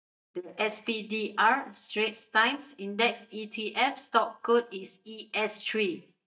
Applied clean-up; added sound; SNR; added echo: neural mask model DeepFilterNet 3.